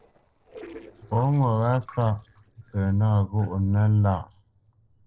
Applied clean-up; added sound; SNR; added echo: neural separator model SepFormer DNS4.